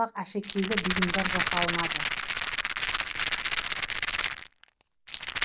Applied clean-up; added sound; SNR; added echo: none; Rattle; -5 dB; none.